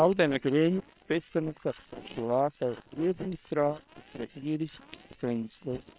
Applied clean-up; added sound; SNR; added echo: neural separator model SepFormer WHAM!.